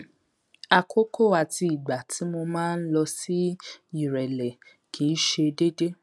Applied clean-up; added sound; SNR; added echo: none; none; none; none.